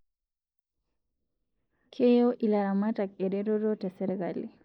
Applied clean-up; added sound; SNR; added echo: neural mask model Resemble Enhance denoiser.